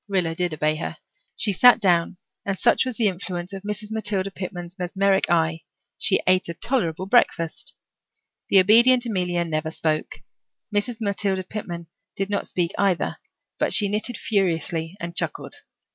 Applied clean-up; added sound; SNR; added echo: none; none; none; none.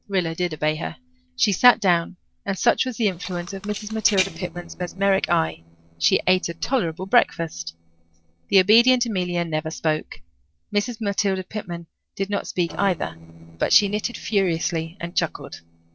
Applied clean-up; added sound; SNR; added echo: neural separator model SepFormer DNS4.